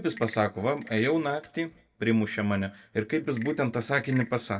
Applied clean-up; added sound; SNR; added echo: neural mask model DeepFilterNet 3.